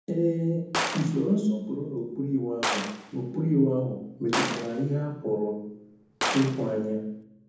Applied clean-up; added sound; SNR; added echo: none; Gunshot, gunfire; 7 dB; reverberation time 1.2 s.